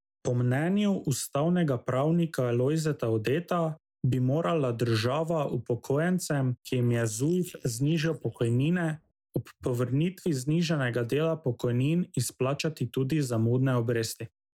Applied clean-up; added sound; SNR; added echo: neural mask model Resemble Enhance denoiser.